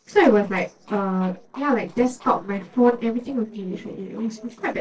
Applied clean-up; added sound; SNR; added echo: neural separator model SepFormer DNS4.